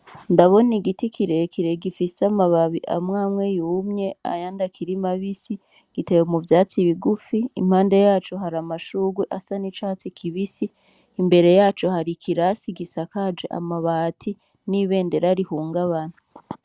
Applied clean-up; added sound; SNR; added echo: none; none; none; none.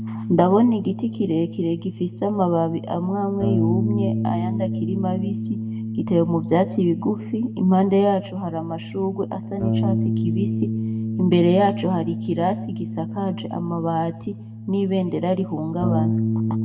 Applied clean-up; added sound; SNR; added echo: none; Bass guitar; 4 dB; reverberation time 0.6 s.